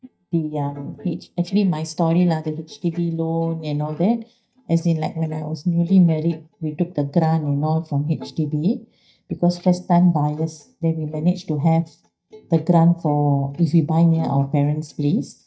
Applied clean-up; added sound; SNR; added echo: neural mask model DeepFilterNet 3.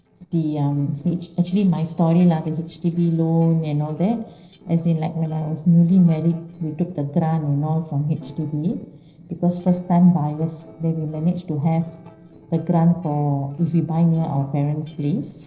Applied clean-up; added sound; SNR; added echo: neural separator model SepFormer DNS4.